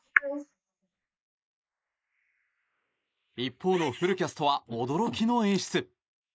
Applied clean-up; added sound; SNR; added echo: neural mask model Resemble Enhance denoiser.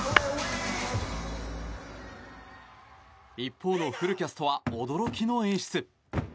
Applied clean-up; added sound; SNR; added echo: none; Tap / Glass; -3 dB; none.